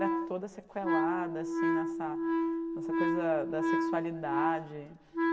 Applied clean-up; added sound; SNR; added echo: none; Wind instrument, woodwind instrument; -5 dB; reverberation time 1.2 s.